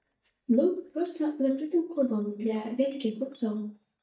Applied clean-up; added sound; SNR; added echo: neural mask model DeepFilterNet 3.